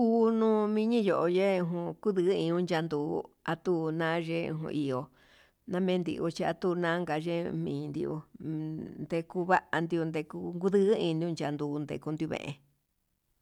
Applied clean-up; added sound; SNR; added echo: none; none; none; none.